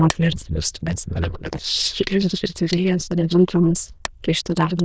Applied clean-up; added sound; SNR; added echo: neural diffusion model UNIVERSE++.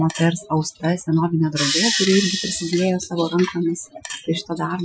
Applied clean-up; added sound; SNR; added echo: classical method Wiener filter.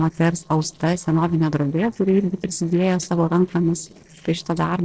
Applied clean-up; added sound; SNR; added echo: neural separator model SepFormer DNS4.